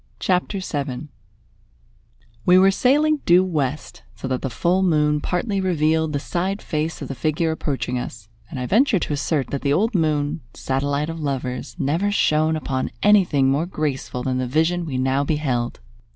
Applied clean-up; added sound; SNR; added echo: none; none; none; none.